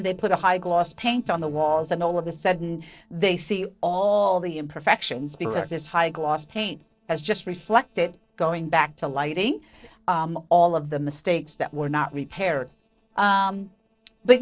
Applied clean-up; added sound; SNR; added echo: neural separator model SepFormer DNS4.